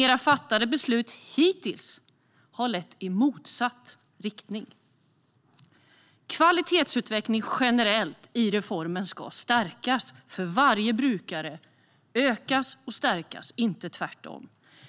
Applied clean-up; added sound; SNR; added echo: none; none; none; none.